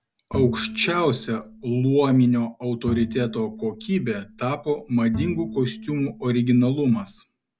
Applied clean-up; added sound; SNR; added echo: none; Bowed string instrument; 12 dB; none.